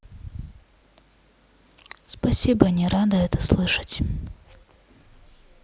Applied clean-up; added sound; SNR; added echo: none; none; none; none.